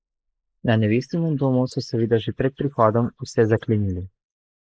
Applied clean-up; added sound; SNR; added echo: neural mask model Resemble Enhance denoiser.